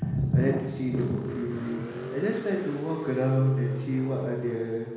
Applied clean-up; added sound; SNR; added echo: none; Car; 11 dB; reverberation time 1.1 s.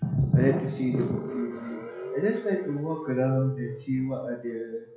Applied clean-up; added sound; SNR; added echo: classical method WPE with log-MMSE.